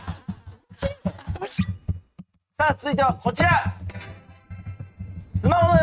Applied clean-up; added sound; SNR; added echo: neural mask model RNNoise.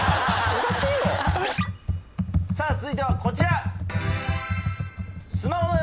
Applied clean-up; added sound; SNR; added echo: none; Computer keyboard; -1 dB; none.